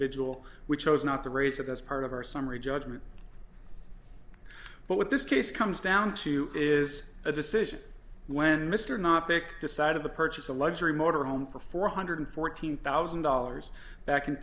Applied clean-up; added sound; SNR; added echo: none; none; none; none.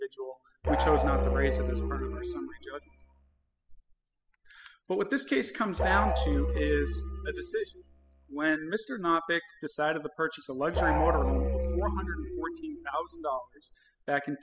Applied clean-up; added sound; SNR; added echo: classical method spectral subtraction.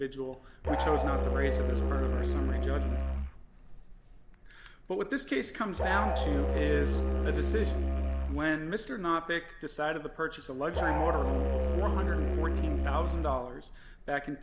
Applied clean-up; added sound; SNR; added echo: none; Musical instrument; -4 dB; none.